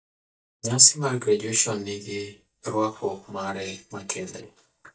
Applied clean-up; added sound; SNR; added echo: neural mask model DeepFilterNet 3.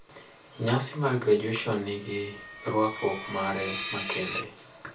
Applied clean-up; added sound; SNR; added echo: none; Screech; 11 dB; reverberation time 0.2 s.